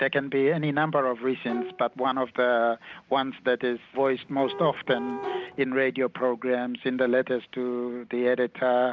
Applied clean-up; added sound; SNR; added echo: none; Bowed string instrument + Car; 12 dB; none.